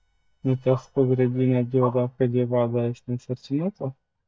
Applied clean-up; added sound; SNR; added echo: neural mask model DeepFilterNet 3.